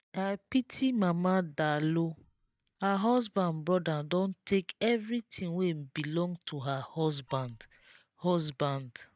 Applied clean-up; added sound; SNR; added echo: neural mask model DeepFilterNet 3.